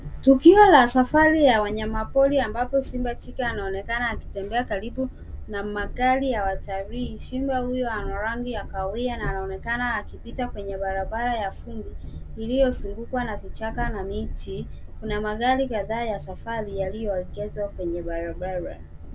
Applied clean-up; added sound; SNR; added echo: none; Train; 9 dB; none.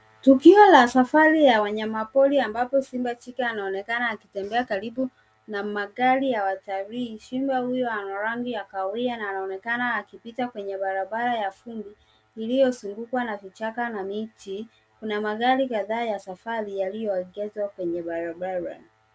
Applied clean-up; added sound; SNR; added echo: none; none; none; none.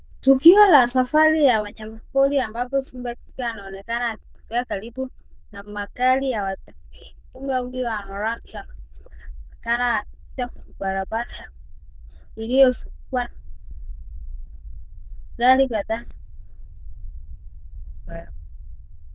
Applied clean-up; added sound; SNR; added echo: neural diffusion model UNIVERSE++.